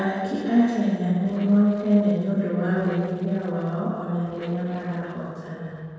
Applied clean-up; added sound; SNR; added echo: neural separator model SepFormer DNS4.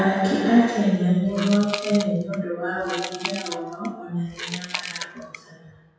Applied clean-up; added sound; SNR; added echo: classical method WPE with log-MMSE.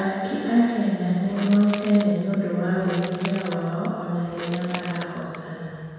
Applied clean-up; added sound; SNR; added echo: none; Crushing / Wood; 14 dB; reverberation time 1.8 s.